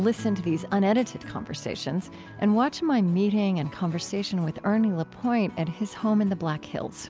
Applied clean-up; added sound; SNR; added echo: none; none; none; none.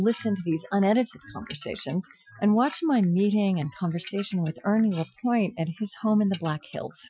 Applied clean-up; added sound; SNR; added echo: classical method Wiener filter.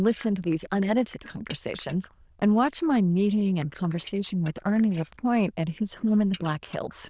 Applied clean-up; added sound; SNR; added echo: neural diffusion model UNIVERSE++.